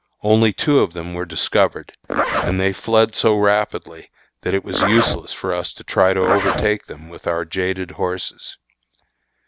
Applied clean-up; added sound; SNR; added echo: none; Zipper (clothing); 5 dB; none.